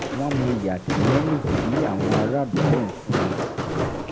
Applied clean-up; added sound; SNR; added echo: none; Walk, footsteps; -2 dB; none.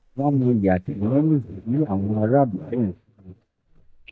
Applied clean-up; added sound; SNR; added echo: neural mask model DeepFilterNet 3.